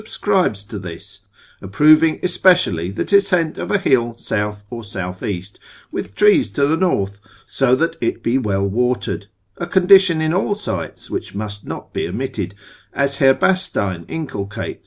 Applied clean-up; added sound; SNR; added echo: none; none; none; none.